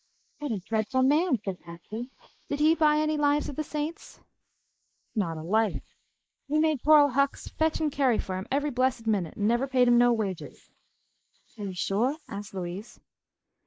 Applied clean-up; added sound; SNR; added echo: neural mask model Resemble Enhance denoiser.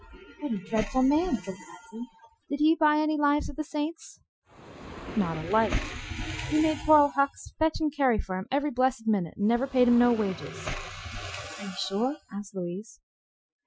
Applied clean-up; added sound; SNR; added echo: classical method Wiener filter.